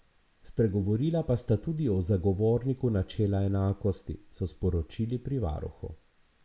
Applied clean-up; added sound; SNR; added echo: none; none; none; none.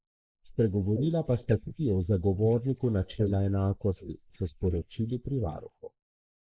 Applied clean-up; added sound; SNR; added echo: neural mask model Resemble Enhance denoiser.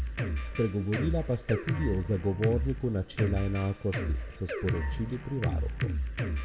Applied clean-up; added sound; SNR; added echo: none; Drum kit; 1 dB; none.